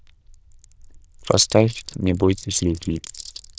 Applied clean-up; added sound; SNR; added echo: neural diffusion model UNIVERSE++.